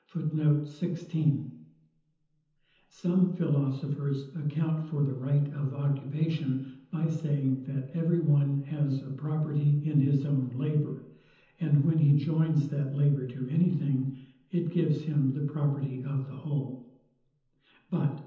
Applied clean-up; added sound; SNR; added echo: none; none; none; reverberation time 0.9 s.